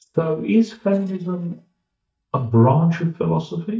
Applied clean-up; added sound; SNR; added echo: neural mask model DeepFilterNet 3.